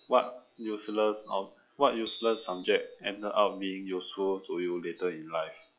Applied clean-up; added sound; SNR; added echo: classical method log-MMSE.